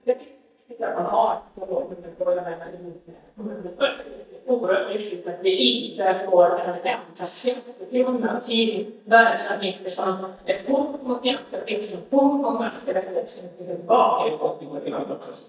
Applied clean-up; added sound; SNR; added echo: neural mask model DeepFilterNet 3.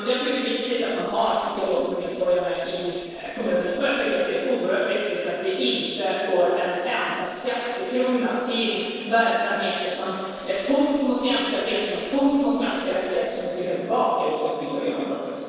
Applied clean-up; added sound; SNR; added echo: neural separator model SepFormer DNS4.